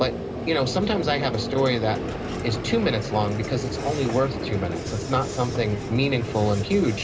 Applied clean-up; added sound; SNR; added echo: none; Vehicle; 5 dB; reverberation time 0.2 s.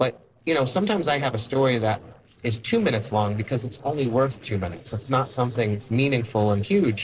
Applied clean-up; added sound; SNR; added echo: neural separator model SepFormer DNS4.